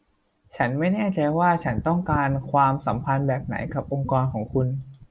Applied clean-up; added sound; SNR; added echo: none; none; none; none.